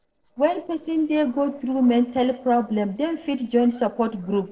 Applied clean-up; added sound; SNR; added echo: neural separator model SepFormer DNS4.